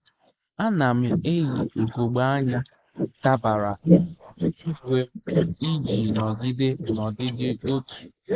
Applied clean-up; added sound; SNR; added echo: neural mask model Resemble Enhance denoiser.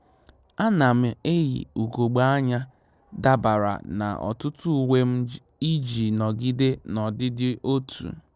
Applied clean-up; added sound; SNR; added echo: none; none; none; none.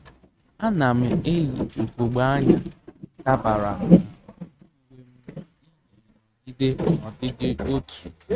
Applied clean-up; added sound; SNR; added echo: neural mask model RNNoise.